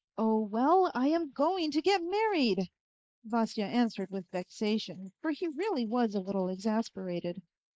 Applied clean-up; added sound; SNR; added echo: neural mask model Resemble Enhance denoiser.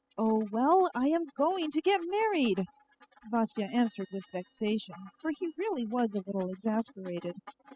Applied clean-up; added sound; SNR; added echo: classical method spectral subtraction.